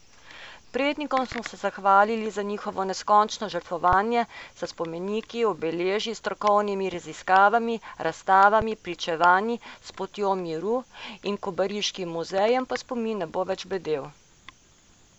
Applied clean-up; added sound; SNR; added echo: none; none; none; none.